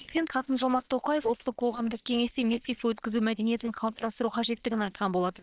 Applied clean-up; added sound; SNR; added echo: neural separator model SepFormer WHAM!.